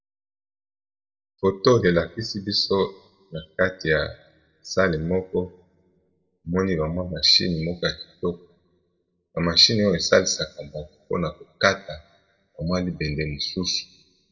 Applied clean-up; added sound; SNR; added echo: none; none; none; reverberation time 0.8 s.